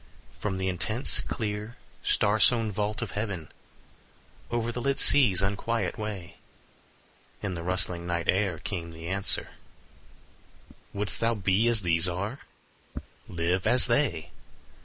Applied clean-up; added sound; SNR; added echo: neural mask model Resemble Enhance denoiser.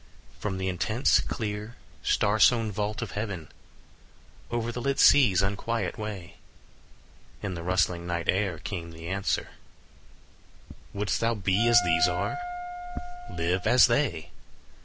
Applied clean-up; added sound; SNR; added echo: none; Wind instrument, woodwind instrument; 7 dB; none.